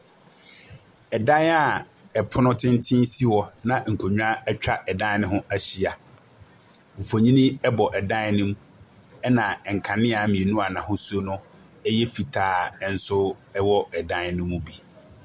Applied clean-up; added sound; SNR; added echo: none; none; none; none.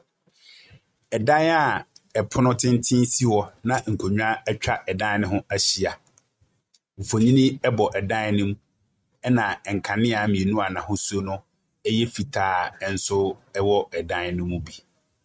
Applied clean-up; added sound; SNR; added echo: neural mask model RNNoise.